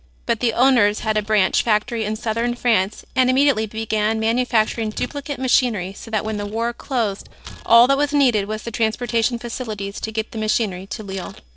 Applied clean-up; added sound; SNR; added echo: neural separator model SepFormer DNS4.